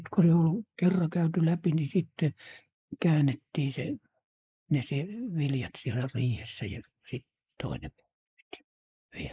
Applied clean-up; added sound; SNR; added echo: neural mask model Resemble Enhance denoiser.